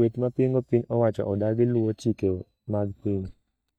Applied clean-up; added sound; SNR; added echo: neural mask model DeepFilterNet 3.